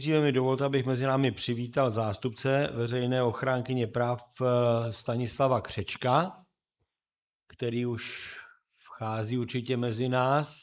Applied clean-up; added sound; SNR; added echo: neural mask model Resemble Enhance denoiser.